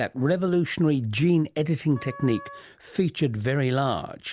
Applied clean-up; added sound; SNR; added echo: none; Wind instrument, woodwind instrument; 20 dB; none.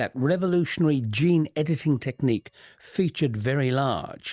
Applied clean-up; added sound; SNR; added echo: neural mask model DeepFilterNet 3.